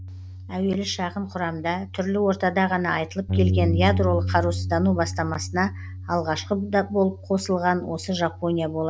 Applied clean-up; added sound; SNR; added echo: none; Bass guitar; 5 dB; none.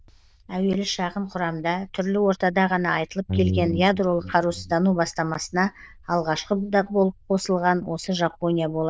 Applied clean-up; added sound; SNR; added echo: neural diffusion model UNIVERSE++.